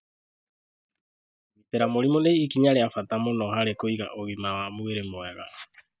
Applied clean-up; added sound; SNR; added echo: neural mask model DeepFilterNet 3.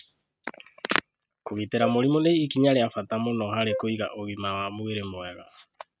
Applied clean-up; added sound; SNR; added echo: neural mask model RNNoise.